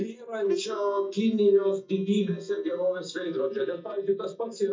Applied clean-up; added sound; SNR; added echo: neural mask model DeepFilterNet 3.